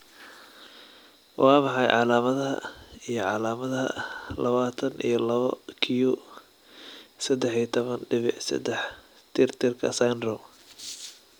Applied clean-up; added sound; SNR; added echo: none; none; none; none.